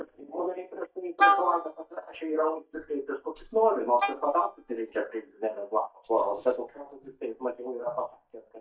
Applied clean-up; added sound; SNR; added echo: neural mask model DeepFilterNet 3.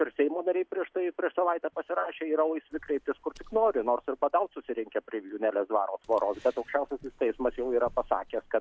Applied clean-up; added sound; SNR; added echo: none; none; none; none.